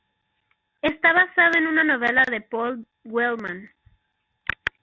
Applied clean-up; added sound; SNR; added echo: none; none; none; none.